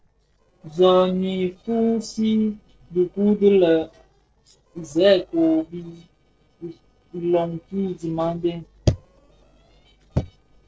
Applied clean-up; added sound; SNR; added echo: neural separator model SepFormer DNS4.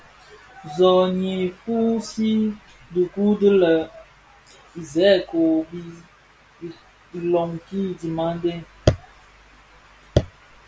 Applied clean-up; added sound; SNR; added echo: none; none; none; none.